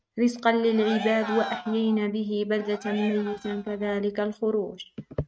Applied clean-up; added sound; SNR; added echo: neural mask model RNNoise.